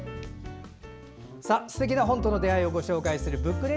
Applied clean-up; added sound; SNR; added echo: none; none; none; none.